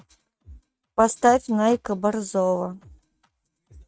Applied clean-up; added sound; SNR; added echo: neural mask model RNNoise.